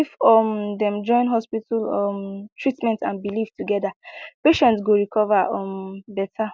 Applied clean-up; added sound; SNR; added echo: none; none; none; none.